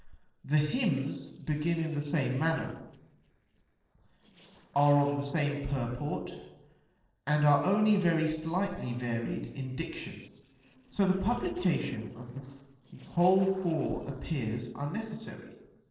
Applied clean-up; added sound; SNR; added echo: neural separator model SepFormer DNS4.